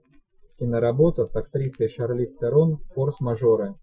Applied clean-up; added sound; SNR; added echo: classical method Wiener filter.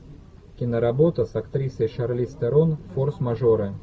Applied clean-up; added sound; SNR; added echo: none; none; none; none.